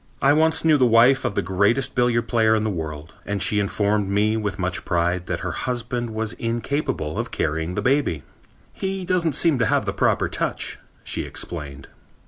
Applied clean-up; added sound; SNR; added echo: none; none; none; none.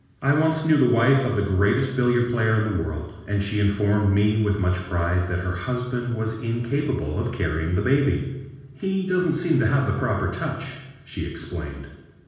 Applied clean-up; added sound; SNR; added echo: none; none; none; reverberation time 1.1 s.